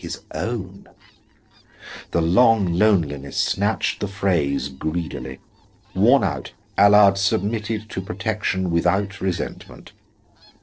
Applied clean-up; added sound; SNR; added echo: neural separator model SepFormer DNS4.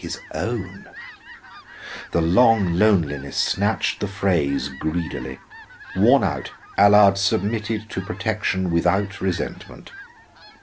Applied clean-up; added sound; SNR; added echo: none; Fowl; 19 dB; none.